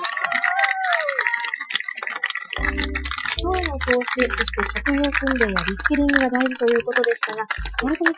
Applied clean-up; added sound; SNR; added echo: classical method Wiener filter.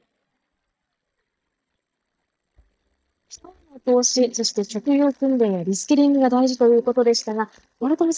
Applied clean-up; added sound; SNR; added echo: neural mask model DeepFilterNet 3.